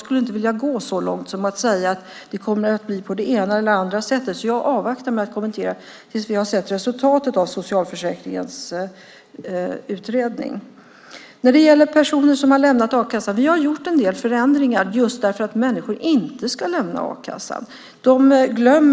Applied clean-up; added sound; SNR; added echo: none; none; none; none.